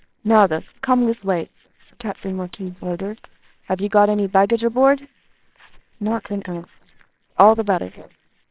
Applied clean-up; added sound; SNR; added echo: neural separator model SepFormer WHAMR!.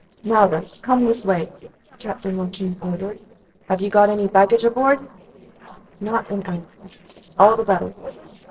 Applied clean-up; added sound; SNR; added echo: neural separator model SepFormer DNS4.